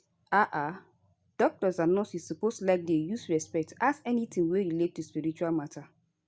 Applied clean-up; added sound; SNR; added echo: none; none; none; none.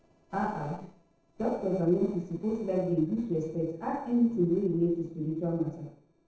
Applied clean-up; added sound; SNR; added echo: neural separator model SepFormer DNS4.